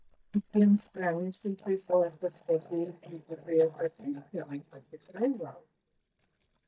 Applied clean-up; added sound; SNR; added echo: neural mask model DeepFilterNet 3.